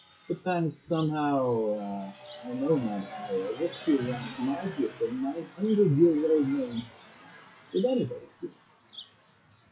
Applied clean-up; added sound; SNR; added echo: classical method WPE with log-MMSE.